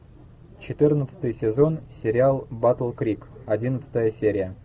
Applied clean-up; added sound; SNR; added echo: none; none; none; none.